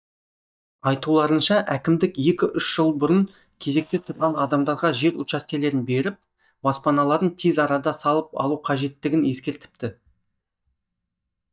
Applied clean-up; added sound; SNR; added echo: neural mask model DeepFilterNet 3.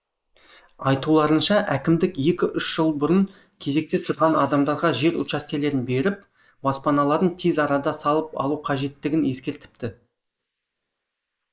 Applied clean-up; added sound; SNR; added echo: neural mask model Resemble Enhance denoiser.